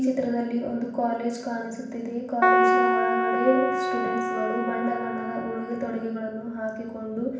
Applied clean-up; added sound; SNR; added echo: none; Keyboard (musical); -4 dB; reverberation time 0.9 s.